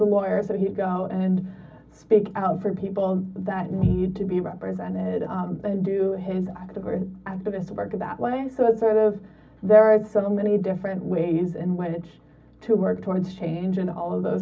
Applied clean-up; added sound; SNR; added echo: none; none; none; reverberation time 0.4 s.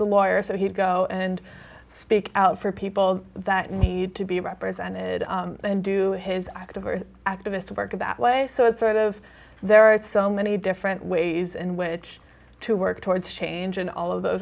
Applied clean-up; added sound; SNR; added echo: none; none; none; none.